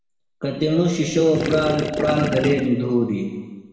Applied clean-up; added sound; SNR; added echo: none; Gurgling / Liquid; 6 dB; reverberation time 1.2 s.